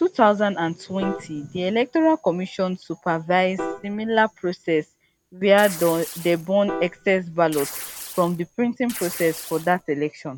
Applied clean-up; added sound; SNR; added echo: none; Tearing + Piano; 14 dB; none.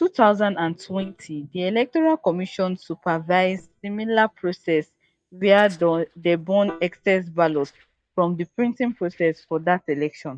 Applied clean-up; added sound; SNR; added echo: neural mask model DeepFilterNet 3.